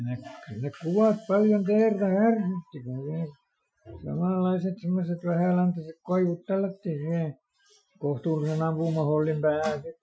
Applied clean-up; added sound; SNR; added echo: classical method Wiener filter.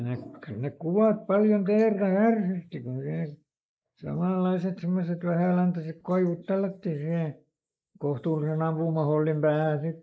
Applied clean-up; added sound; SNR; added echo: neural mask model Resemble Enhance denoiser.